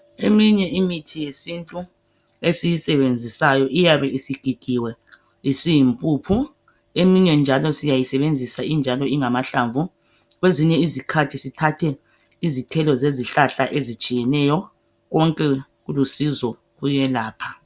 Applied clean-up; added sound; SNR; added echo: none; none; none; none.